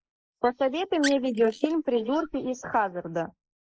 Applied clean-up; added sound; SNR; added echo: neural mask model Resemble Enhance denoiser.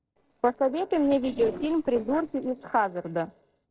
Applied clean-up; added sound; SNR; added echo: neural separator model SepFormer DNS4.